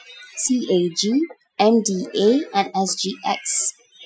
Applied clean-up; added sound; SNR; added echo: classical method Wiener filter.